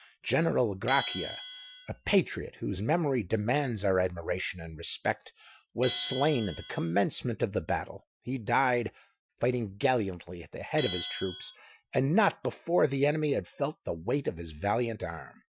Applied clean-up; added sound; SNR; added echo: classical method Wiener filter.